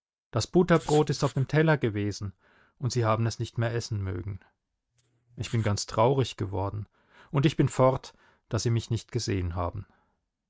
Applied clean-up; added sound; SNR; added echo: neural mask model RNNoise.